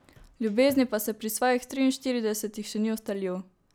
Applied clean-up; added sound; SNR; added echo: none; none; none; none.